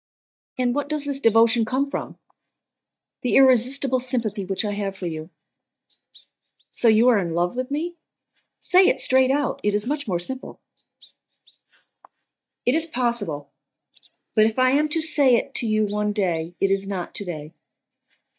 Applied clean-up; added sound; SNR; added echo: neural mask model DeepFilterNet 3.